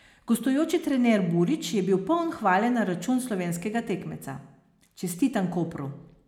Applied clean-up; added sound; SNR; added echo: none; none; none; none.